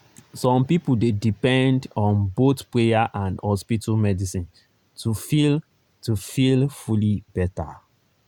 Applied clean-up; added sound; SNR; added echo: none; none; none; none.